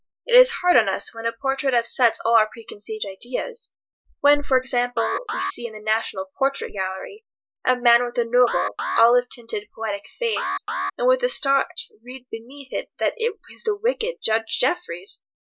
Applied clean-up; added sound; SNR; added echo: neural mask model Resemble Enhance denoiser.